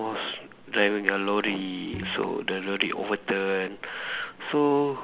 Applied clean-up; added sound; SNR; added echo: none; Bowed string instrument; 18 dB; none.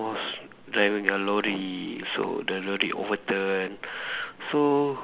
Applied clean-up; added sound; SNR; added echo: none; none; none; none.